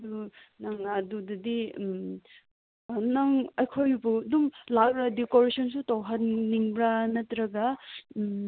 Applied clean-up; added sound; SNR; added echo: none; none; none; none.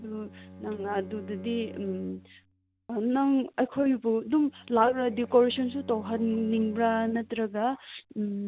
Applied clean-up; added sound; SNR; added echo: none; Bowed string instrument; 19 dB; none.